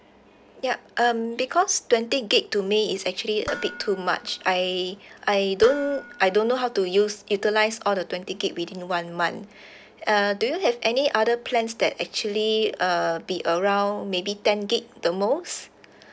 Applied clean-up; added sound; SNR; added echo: none; Dishes, pots, and pans; 16 dB; none.